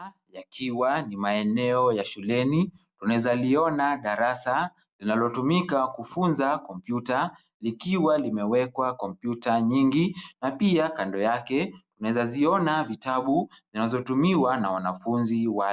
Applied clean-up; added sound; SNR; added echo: none; none; none; none.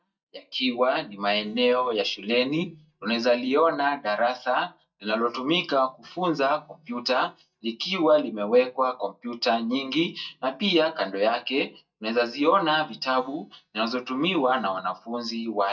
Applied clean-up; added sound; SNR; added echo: neural mask model DeepFilterNet 3.